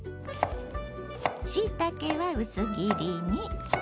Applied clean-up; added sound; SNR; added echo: none; none; none; none.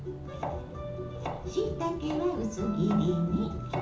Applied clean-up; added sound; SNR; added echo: none; Vehicle horn, car horn, honking; 16 dB; reverberation time 0.7 s.